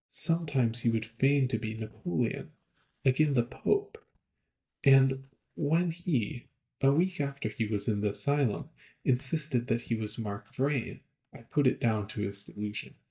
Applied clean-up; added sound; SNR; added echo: neural mask model DeepFilterNet 3.